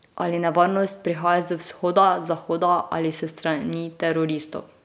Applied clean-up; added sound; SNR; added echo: none; none; none; none.